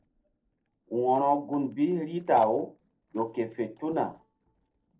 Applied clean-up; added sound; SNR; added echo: neural separator model SepFormer DNS4.